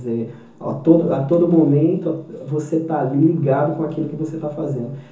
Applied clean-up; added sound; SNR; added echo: none; none; none; reverberation time 0.7 s.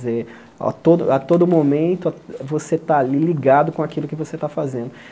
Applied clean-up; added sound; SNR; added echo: none; none; none; none.